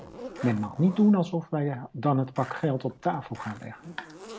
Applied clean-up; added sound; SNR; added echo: none; Skateboard + Zipper (clothing); 18 dB; none.